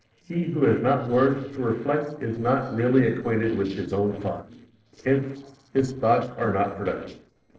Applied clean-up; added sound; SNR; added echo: neural separator model SepFormer DNS4.